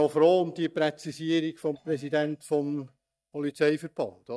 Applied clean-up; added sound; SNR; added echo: neural mask model DeepFilterNet 3.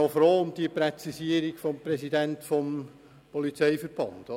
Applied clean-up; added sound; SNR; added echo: none; none; none; none.